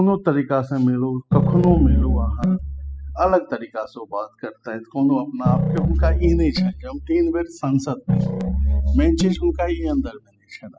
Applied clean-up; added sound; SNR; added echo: classical method spectral subtraction.